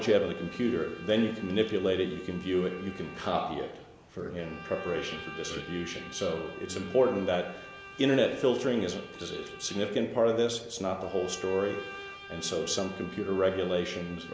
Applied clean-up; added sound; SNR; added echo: none; Bowed string instrument; 16 dB; none.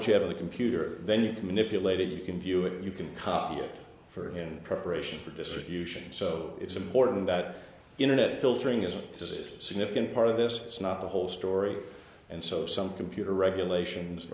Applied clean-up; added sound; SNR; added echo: none; none; none; none.